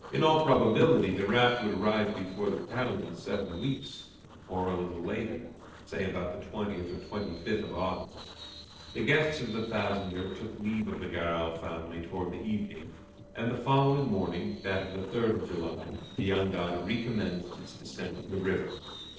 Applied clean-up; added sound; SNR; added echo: neural separator model SepFormer DNS4.